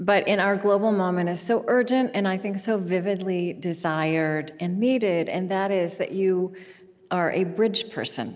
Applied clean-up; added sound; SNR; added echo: none; none; none; none.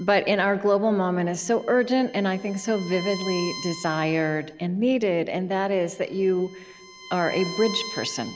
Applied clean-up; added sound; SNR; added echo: none; Bowed string instrument; 16 dB; none.